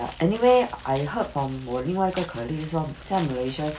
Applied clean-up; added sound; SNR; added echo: none; Tearing + Crumpling, crinkling; 17 dB; none.